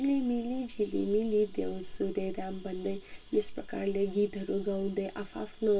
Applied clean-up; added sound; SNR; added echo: none; none; none; reverberation time 0.2 s.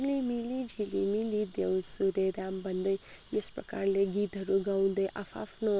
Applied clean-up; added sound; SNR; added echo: none; none; none; none.